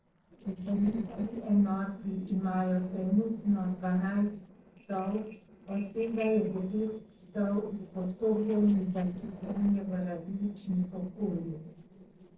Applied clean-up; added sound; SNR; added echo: neural separator model SepFormer DNS4.